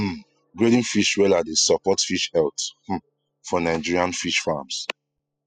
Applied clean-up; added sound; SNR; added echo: classical method spectral subtraction.